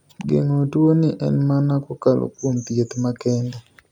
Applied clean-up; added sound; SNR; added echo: none; none; none; none.